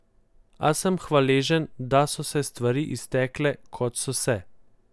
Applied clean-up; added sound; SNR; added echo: none; none; none; none.